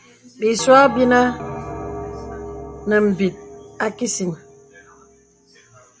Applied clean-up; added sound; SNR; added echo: none; Bell; 13 dB; none.